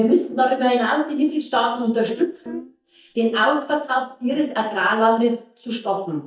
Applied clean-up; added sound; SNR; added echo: neural mask model DeepFilterNet 3.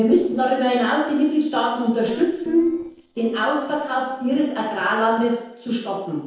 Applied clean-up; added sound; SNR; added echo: neural separator model SepFormer DNS4.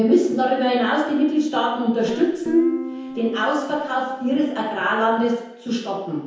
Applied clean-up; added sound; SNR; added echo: none; Guitar; 13 dB; reverberation time 0.9 s.